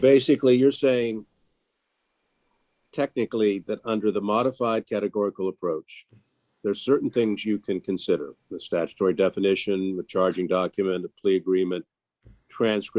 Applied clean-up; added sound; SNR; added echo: neural mask model Resemble Enhance denoiser.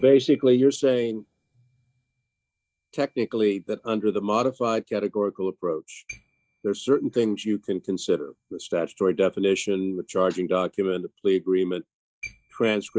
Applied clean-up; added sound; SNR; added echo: neural mask model DeepFilterNet 3.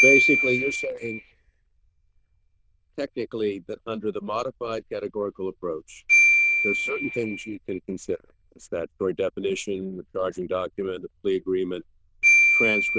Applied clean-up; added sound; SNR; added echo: neural diffusion model UNIVERSE++.